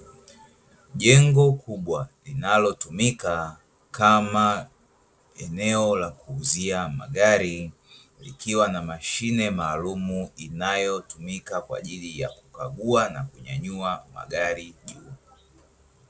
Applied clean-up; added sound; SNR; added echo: none; none; none; none.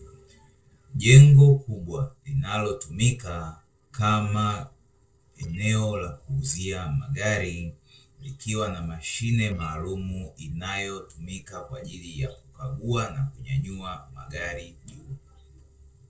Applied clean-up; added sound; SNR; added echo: neural separator model SepFormer DNS4.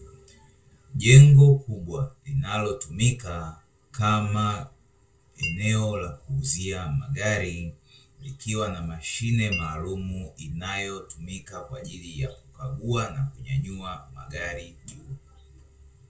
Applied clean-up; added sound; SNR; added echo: none; Chink, clink; 13 dB; reverberation time 0.2 s.